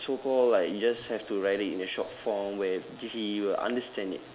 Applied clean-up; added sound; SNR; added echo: none; none; none; none.